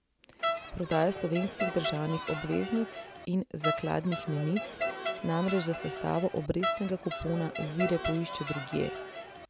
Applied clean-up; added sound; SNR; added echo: none; Crowd; 4 dB; none.